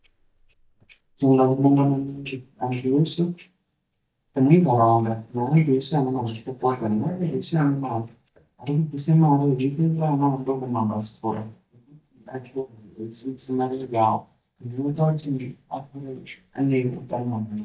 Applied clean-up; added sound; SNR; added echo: neural mask model DeepFilterNet 3.